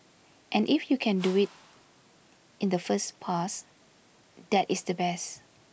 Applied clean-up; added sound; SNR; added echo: none; Whoosh, swoosh, swish; 19 dB; none.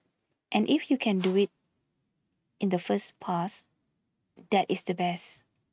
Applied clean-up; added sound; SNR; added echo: neural mask model RNNoise.